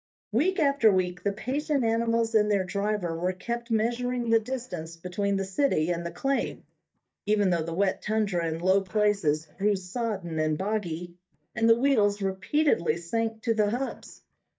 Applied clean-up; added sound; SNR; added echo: neural mask model DeepFilterNet 3.